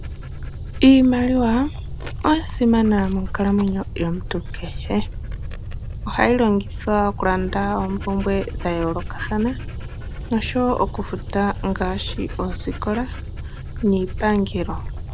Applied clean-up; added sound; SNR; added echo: none; Dog; 7 dB; none.